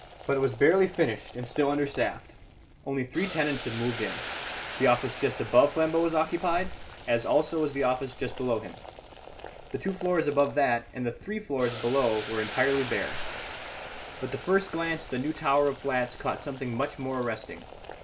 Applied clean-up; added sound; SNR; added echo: none; Boiling; 11 dB; none.